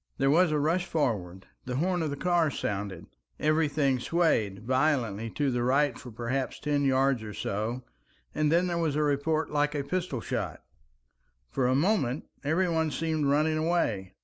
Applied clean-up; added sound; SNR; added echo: none; none; none; none.